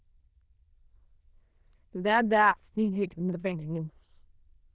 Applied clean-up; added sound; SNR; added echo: neural diffusion model UNIVERSE++.